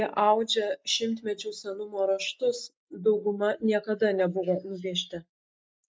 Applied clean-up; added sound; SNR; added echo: neural mask model Resemble Enhance denoiser.